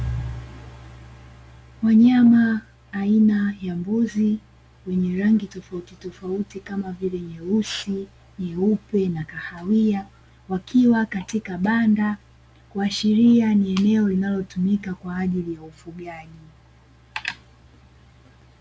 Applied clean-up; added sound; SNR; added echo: none; none; none; none.